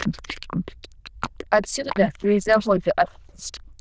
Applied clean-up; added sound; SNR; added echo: neural diffusion model UNIVERSE++.